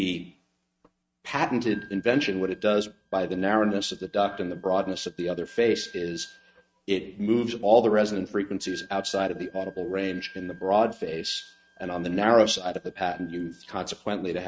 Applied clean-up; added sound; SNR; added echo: neural mask model RNNoise.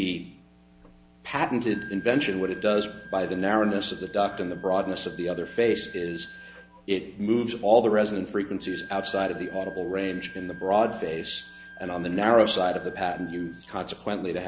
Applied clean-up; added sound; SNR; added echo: none; Wind instrument, woodwind instrument; 18 dB; none.